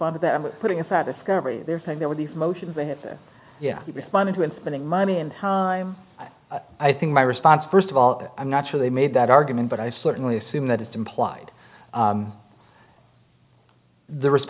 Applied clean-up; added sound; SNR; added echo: none; none; none; none.